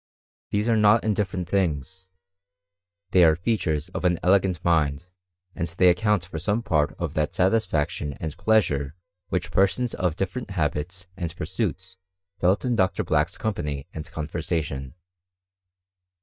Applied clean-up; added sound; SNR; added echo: neural mask model DeepFilterNet 3.